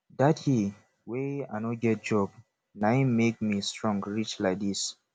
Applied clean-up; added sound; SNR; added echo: none; none; none; none.